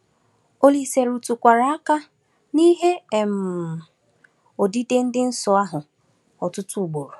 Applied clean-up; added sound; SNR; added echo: none; none; none; none.